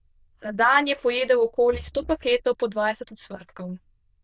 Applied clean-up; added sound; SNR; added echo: neural diffusion model UNIVERSE++.